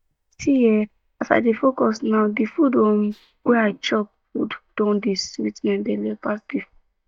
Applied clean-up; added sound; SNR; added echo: neural mask model DeepFilterNet 3.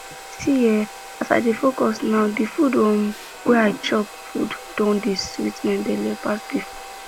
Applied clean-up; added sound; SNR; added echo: none; Domestic sounds, home sounds; 16 dB; none.